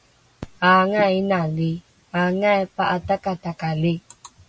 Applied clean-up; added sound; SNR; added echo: none; none; none; none.